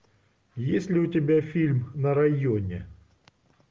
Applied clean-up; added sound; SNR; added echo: none; none; none; none.